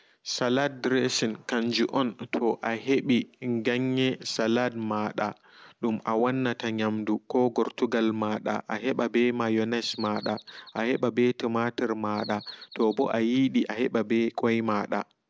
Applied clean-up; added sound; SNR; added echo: none; Bird vocalization, bird call, bird song; 20 dB; none.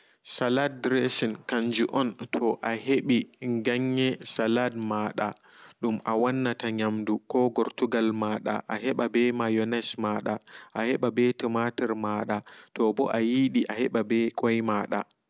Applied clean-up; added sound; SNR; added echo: none; none; none; none.